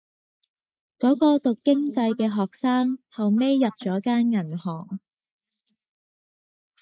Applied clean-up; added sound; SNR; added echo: neural mask model Resemble Enhance denoiser.